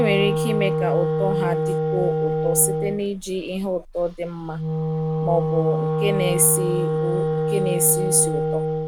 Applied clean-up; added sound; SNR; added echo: none; Wind instrument, woodwind instrument; -2 dB; none.